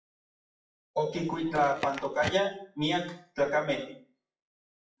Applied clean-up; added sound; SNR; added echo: classical method WPE with log-MMSE.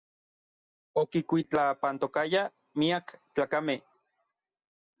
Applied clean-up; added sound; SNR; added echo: none; none; none; none.